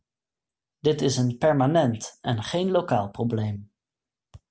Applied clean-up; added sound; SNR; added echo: none; none; none; none.